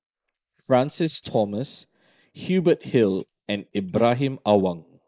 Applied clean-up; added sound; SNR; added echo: neural mask model Resemble Enhance denoiser.